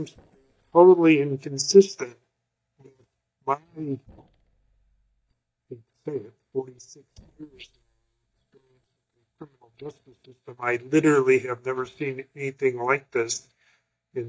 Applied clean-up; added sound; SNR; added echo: neural mask model DeepFilterNet 3.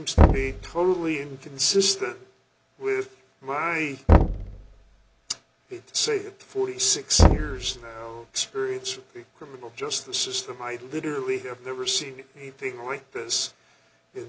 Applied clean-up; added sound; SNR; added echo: none; Knock; -4 dB; none.